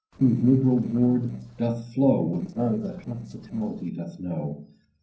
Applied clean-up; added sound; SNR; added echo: neural separator model SepFormer DNS4.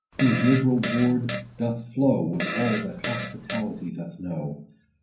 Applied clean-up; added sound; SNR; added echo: none; Fart; 6 dB; reverberation time 0.6 s.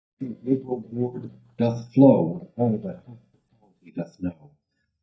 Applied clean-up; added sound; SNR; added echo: neural mask model DeepFilterNet 3.